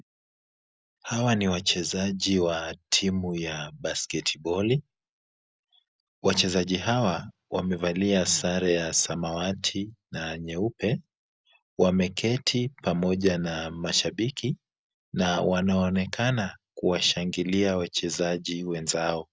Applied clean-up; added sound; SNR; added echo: none; none; none; none.